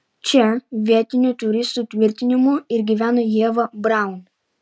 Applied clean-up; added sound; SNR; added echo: none; none; none; none.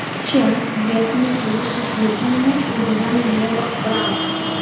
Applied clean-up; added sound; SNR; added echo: none; Traffic noise, roadway noise; 3 dB; reverberation time 1.0 s.